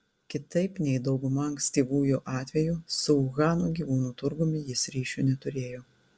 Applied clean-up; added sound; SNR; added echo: none; none; none; none.